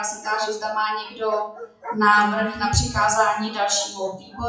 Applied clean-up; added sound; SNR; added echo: classical method WPE with log-MMSE.